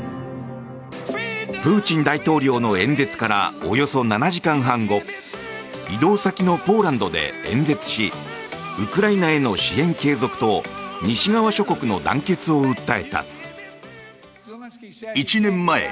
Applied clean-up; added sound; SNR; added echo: none; none; none; none.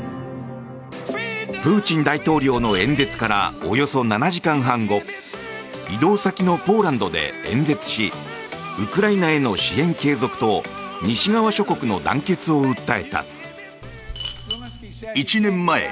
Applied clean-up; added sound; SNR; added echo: none; Coin (dropping); 12 dB; none.